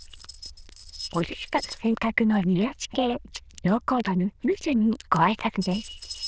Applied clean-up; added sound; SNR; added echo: neural diffusion model UNIVERSE++.